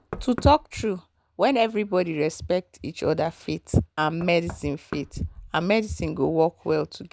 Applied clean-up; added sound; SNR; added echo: none; Knock; 19 dB; none.